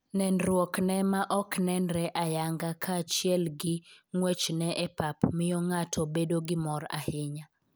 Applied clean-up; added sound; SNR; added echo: none; none; none; none.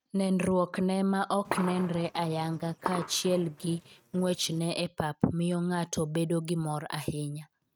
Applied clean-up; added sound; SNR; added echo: neural mask model RNNoise.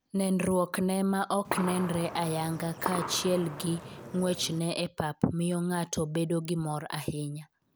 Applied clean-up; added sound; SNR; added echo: none; Gunshot, gunfire; 8 dB; none.